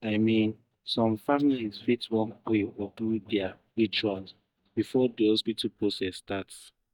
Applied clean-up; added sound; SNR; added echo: neural mask model DeepFilterNet 3.